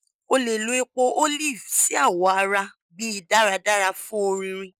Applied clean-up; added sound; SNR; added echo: neural mask model Resemble Enhance denoiser.